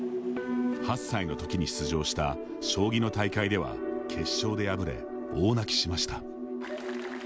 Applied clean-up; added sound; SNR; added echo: none; none; none; none.